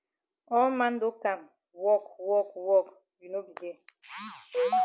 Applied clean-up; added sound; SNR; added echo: none; none; none; none.